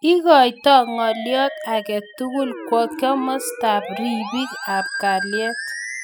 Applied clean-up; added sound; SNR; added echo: classical method spectral subtraction.